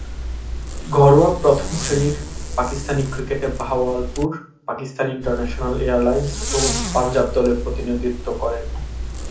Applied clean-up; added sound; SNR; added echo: none; Zipper (clothing); 6 dB; reverberation time 0.4 s.